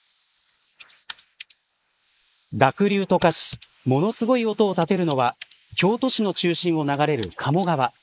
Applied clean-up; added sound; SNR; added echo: neural mask model Resemble Enhance denoiser.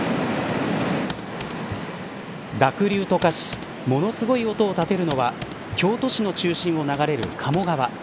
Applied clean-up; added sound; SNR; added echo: none; Computer keyboard; 14 dB; none.